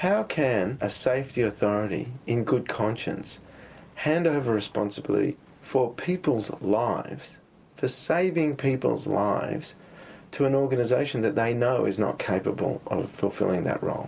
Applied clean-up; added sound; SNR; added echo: none; none; none; none.